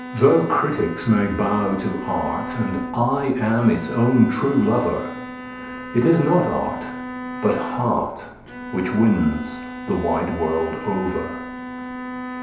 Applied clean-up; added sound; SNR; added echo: none; Bowed string instrument; 11 dB; reverberation time 2.2 s.